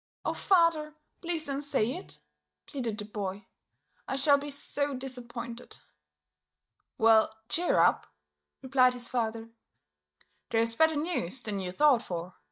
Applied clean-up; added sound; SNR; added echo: neural mask model DeepFilterNet 3.